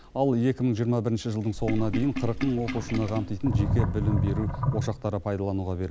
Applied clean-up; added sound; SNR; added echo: none; Sink (filling or washing); 3 dB; none.